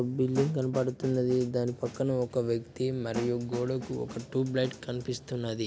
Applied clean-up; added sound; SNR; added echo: none; Snare drum; 14 dB; none.